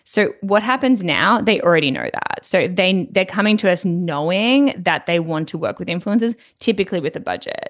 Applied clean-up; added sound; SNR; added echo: none; none; none; none.